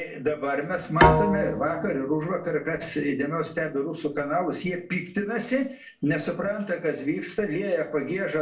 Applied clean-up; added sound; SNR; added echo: none; Bowed string instrument; -1 dB; reverberation time 0.3 s.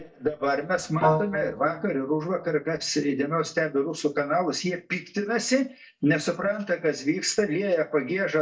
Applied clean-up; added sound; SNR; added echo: neural mask model DeepFilterNet 3.